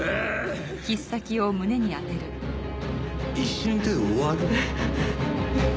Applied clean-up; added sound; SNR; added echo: none; none; none; none.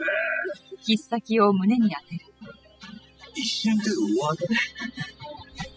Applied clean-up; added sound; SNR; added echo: classical method spectral subtraction.